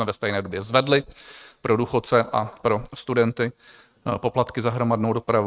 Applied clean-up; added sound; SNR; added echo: neural mask model RNNoise.